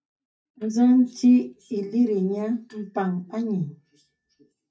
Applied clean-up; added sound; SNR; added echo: neural mask model DeepFilterNet 3.